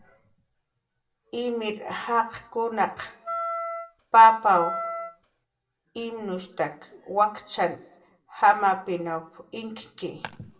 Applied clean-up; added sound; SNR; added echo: none; Wind instrument, woodwind instrument; 7 dB; reverberation time 0.4 s.